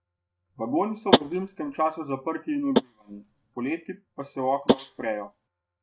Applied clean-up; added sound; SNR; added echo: neural mask model RNNoise.